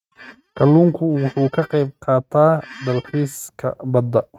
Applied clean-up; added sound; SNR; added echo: neural mask model RNNoise.